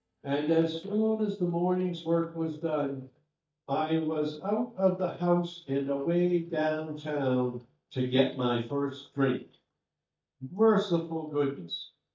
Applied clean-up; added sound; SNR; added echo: neural mask model DeepFilterNet 3.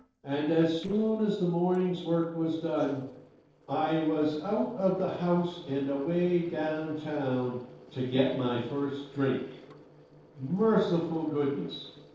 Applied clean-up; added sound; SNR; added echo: neural separator model SepFormer DNS4.